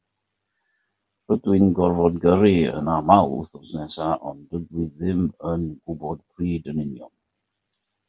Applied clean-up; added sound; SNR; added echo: none; none; none; none.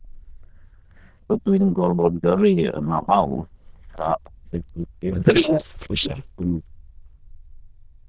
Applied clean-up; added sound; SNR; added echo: neural diffusion model UNIVERSE++.